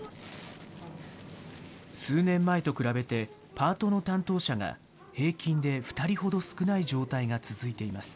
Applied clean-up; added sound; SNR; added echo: none; none; none; none.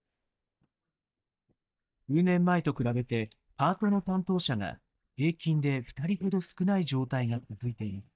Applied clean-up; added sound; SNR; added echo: neural mask model DeepFilterNet 3.